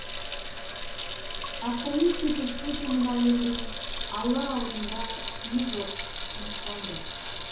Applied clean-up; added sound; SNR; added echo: none; Sink (filling or washing) / Water tap, faucet; -1 dB; reverberation time 0.6 s.